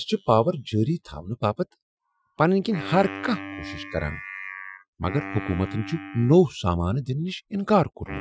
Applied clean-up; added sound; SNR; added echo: classical method Wiener filter.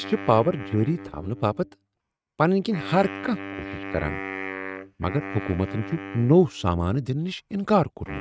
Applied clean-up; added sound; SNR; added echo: neural mask model RNNoise.